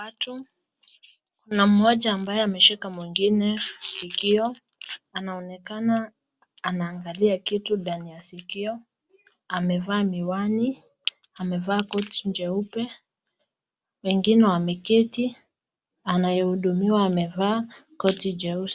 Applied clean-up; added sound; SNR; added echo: none; none; none; none.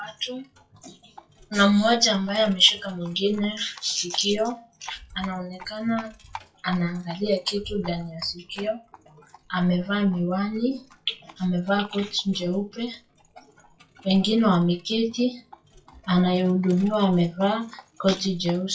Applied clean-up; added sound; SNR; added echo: classical method WPE with log-MMSE.